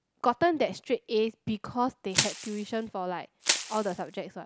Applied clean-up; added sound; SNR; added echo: none; Crushing; 3 dB; none.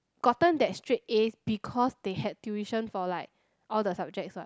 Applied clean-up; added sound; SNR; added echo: none; none; none; none.